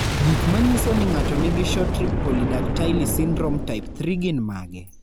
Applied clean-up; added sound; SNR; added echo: none; Boom; -1 dB; none.